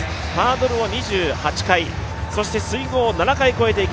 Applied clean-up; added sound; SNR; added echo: none; none; none; none.